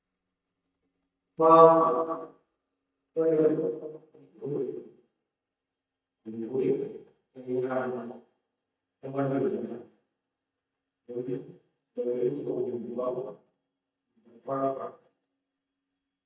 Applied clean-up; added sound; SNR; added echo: neural mask model DeepFilterNet 3.